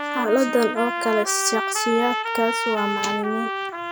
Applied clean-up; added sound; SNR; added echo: none; Trumpet; 3 dB; none.